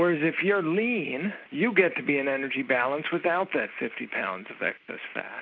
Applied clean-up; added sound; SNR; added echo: none; none; none; none.